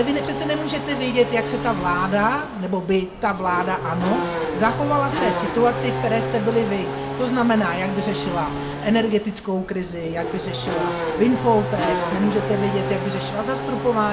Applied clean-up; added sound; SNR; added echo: none; Race car, auto racing / Accelerating, revving, vroom; 4 dB; reverberation time 1.4 s.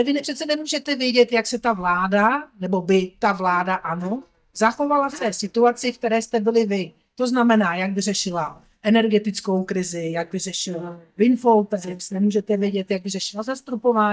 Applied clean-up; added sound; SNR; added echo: neural mask model DeepFilterNet 3.